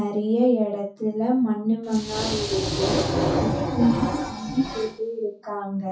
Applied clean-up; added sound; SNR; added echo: classical method WPE with log-MMSE.